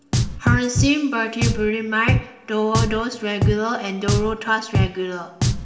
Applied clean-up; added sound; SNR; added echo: none; Drum; 0 dB; reverberation time 1.1 s.